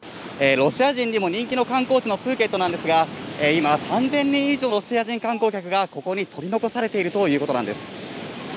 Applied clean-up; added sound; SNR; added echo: none; none; none; none.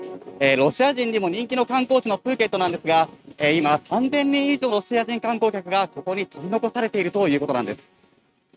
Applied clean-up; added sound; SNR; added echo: neural mask model RNNoise.